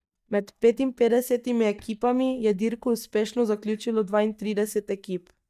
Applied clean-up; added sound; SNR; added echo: neural mask model DeepFilterNet 3.